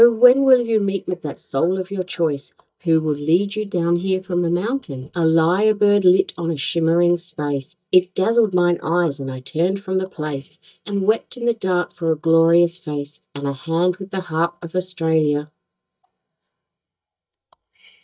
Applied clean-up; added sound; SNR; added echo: neural mask model DeepFilterNet 3.